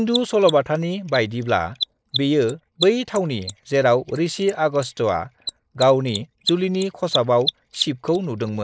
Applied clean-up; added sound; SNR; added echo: neural mask model Resemble Enhance denoiser.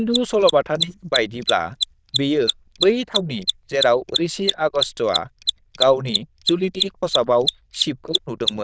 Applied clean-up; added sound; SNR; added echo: neural diffusion model UNIVERSE++.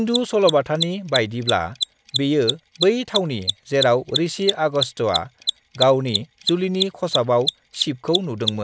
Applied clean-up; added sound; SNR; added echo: none; Mechanisms; 6 dB; none.